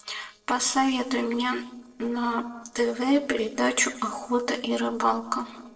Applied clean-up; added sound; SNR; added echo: neural separator model SepFormer DNS4.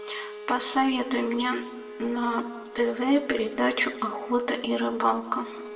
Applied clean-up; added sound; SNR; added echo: none; Bowed string instrument; 16 dB; reverberation time 1.0 s.